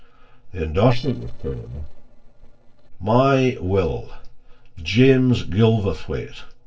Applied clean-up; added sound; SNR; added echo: neural separator model SepFormer DNS4.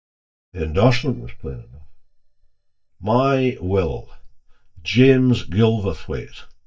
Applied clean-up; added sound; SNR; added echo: neural mask model DeepFilterNet 3.